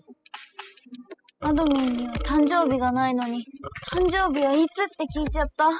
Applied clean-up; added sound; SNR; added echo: classical method spectral subtraction.